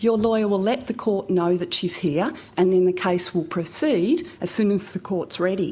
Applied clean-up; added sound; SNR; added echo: none; none; none; none.